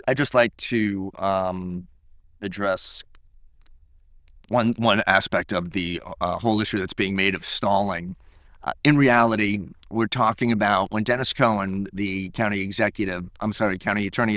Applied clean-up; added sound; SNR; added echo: neural diffusion model UNIVERSE++.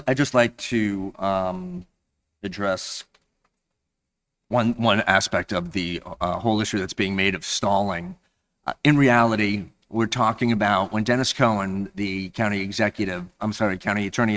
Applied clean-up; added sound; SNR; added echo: neural mask model RNNoise.